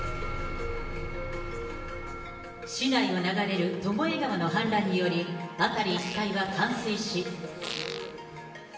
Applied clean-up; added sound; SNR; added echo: none; Fart; 12 dB; reverberation time 1.2 s.